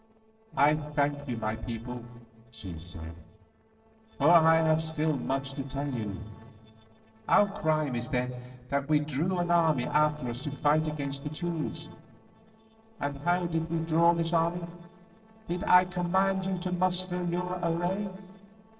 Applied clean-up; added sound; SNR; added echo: neural separator model SepFormer DNS4.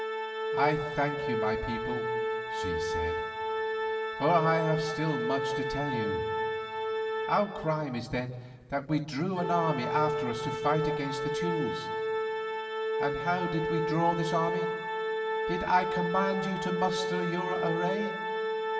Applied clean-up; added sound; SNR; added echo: none; Organ; 0 dB; reverberation time 1.7 s.